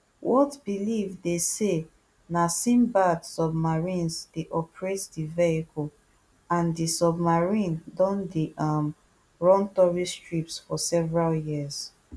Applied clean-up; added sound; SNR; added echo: none; none; none; none.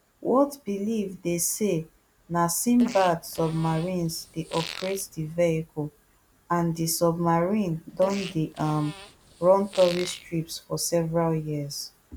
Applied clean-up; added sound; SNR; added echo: none; Fart; 15 dB; none.